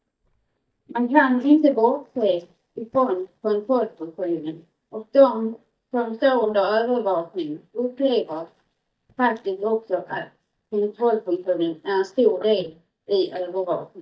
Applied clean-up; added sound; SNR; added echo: neural mask model DeepFilterNet 3.